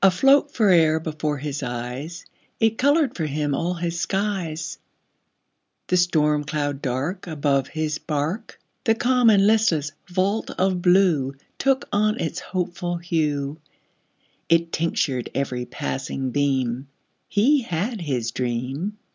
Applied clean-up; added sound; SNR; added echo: none; none; none; none.